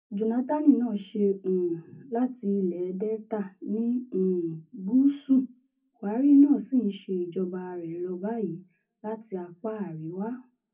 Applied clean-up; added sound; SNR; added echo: none; none; none; reverberation time 0.3 s.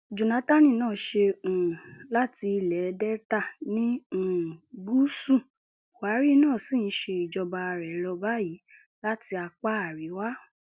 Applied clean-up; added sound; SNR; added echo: none; none; none; none.